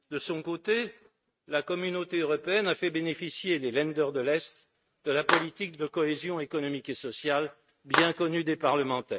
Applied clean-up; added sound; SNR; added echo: neural mask model RNNoise.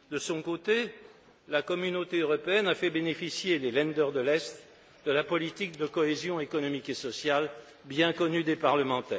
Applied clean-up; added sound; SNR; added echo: none; none; none; none.